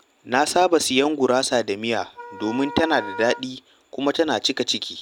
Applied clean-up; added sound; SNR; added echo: none; Wind instrument, woodwind instrument; 13 dB; none.